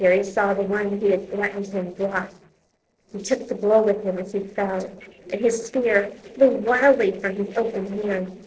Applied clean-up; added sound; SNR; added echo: neural separator model SepFormer DNS4.